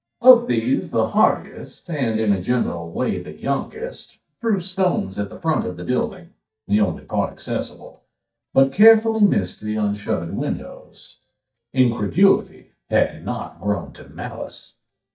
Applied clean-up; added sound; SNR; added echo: neural mask model DeepFilterNet 3.